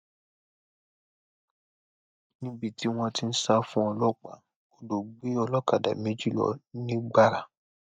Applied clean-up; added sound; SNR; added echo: neural mask model DeepFilterNet 3.